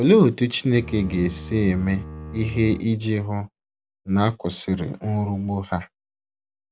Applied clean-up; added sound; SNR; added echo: none; Bowed string instrument; 13 dB; none.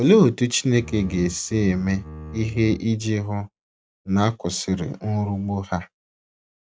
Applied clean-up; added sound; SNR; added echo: neural mask model RNNoise.